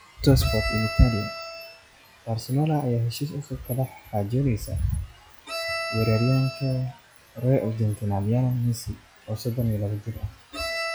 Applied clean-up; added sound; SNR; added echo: classical method log-MMSE.